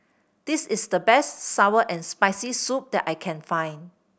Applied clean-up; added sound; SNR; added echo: none; none; none; none.